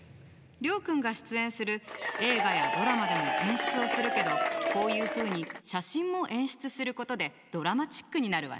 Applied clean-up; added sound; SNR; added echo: none; Applause / Crowd / Cheering; -1 dB; none.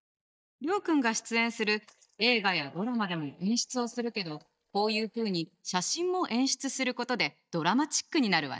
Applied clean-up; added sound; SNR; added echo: neural mask model DeepFilterNet 3.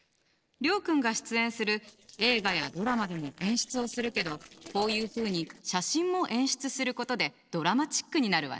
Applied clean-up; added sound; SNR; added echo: neural separator model SepFormer DNS4.